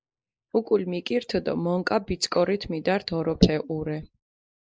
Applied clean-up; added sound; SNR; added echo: neural mask model Resemble Enhance denoiser.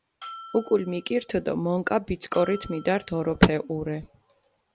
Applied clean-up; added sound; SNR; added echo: none; Bell; 18 dB; none.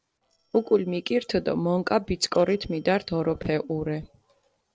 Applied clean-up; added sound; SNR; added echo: neural separator model SepFormer DNS4.